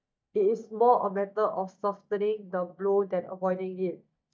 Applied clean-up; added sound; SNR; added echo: neural mask model DeepFilterNet 3.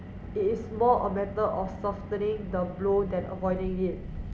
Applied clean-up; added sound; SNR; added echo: none; Car; 10 dB; none.